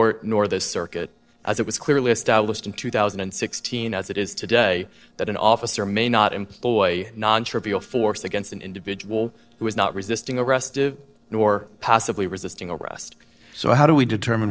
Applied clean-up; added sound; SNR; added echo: neural separator model SepFormer DNS4.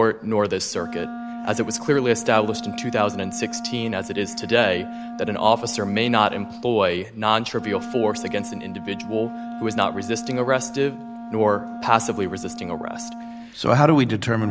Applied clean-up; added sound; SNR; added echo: none; Wind instrument, woodwind instrument; 11 dB; none.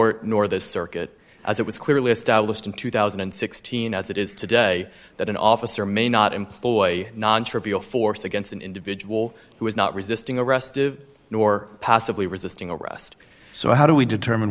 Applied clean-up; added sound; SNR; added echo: none; none; none; none.